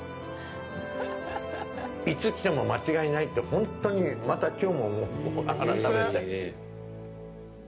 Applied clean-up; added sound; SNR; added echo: none; none; none; none.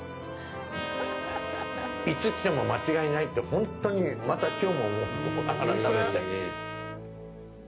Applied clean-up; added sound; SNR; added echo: none; Trumpet; 9 dB; none.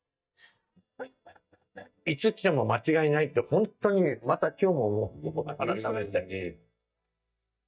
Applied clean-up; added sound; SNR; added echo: neural mask model DeepFilterNet 3.